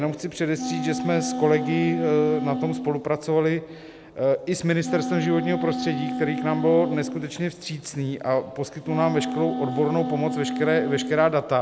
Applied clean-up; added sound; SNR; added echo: none; Wind instrument, woodwind instrument; 5 dB; none.